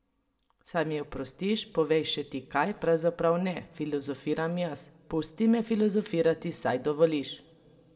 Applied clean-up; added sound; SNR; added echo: none; none; none; reverberation time 2.2 s.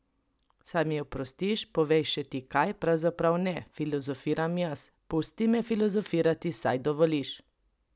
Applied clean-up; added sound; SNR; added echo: none; none; none; none.